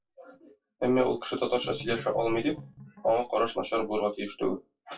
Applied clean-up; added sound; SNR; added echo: classical method WPE with log-MMSE.